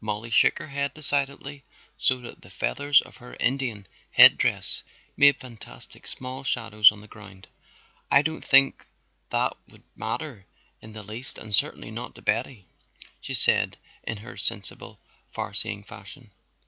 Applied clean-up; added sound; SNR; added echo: none; none; none; none.